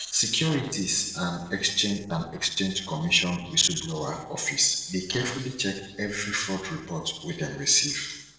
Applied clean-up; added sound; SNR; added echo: neural separator model SepFormer DNS4.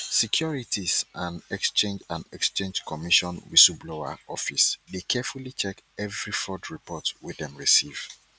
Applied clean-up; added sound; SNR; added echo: none; none; none; none.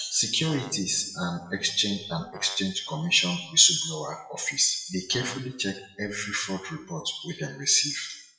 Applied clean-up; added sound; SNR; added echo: classical method WPE with log-MMSE.